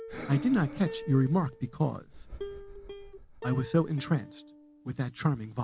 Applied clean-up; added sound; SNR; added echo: none; Breathing + Plucked string instrument; 13 dB; none.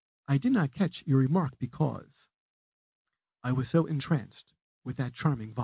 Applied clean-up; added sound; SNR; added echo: none; none; none; none.